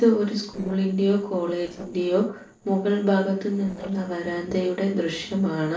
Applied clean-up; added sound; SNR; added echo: neural separator model SepFormer DNS4.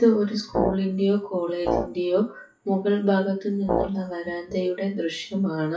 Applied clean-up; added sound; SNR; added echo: classical method WPE with log-MMSE.